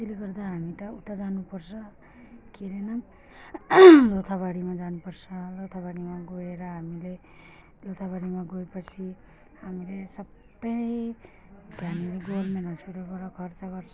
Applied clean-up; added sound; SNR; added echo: none; none; none; none.